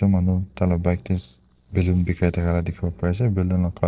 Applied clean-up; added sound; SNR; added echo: neural separator model SepFormer DNS4.